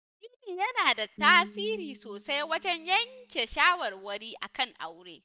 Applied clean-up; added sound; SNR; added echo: neural mask model DeepFilterNet 3.